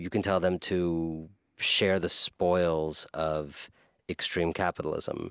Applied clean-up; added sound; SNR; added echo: none; none; none; none.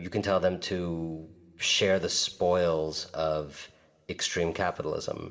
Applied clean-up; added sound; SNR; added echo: none; none; none; reverberation time 1.1 s.